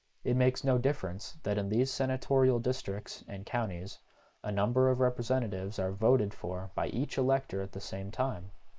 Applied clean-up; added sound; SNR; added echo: neural mask model Resemble Enhance denoiser.